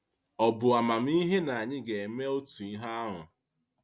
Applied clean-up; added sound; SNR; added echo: none; none; none; none.